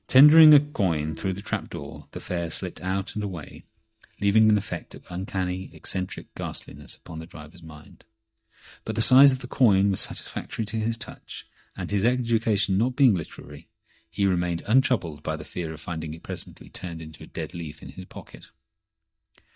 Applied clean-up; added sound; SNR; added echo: neural mask model DeepFilterNet 3.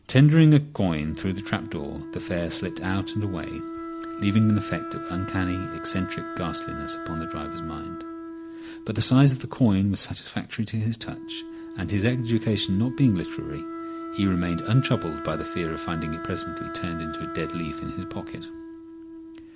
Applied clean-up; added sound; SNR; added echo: none; Wind instrument, woodwind instrument; 10 dB; none.